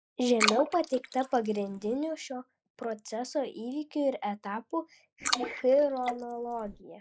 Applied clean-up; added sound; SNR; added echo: neural mask model Resemble Enhance denoiser.